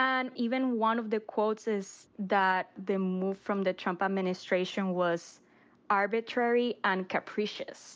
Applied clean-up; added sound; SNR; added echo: none; none; none; none.